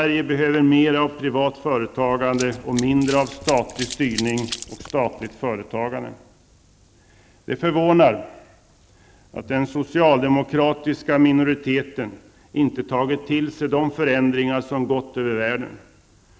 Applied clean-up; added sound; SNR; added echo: none; Run; 14 dB; none.